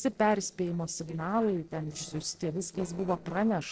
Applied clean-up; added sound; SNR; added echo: neural separator model SepFormer DNS4.